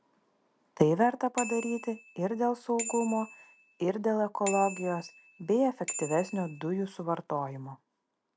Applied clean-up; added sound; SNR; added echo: none; Bicycle bell; 12 dB; none.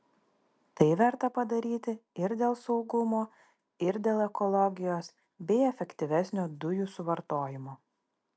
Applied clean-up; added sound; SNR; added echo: none; none; none; none.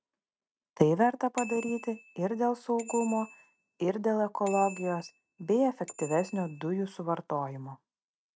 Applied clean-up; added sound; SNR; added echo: neural mask model RNNoise.